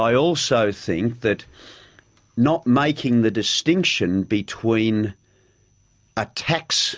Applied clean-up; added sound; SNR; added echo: none; none; none; none.